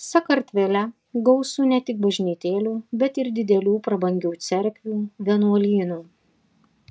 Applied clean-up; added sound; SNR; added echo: none; none; none; none.